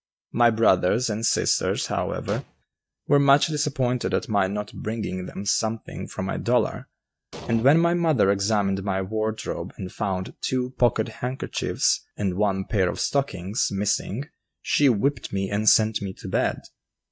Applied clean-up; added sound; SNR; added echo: neural mask model RNNoise.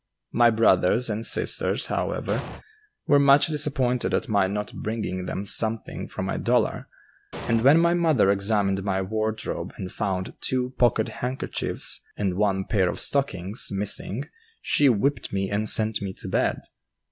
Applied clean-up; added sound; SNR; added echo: none; Explosion; 10 dB; none.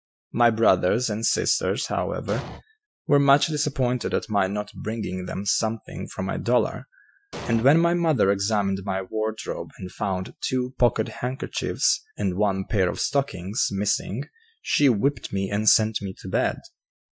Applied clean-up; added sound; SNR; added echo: classical method Wiener filter.